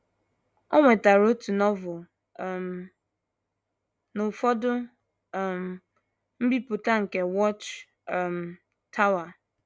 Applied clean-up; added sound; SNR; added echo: none; none; none; none.